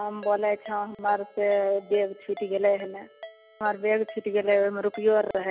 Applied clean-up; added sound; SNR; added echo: none; Ringtone; 20 dB; none.